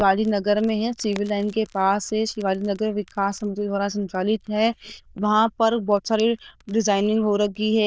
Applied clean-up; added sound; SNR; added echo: neural diffusion model UNIVERSE++.